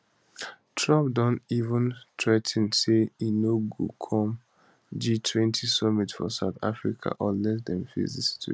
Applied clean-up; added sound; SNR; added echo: none; none; none; none.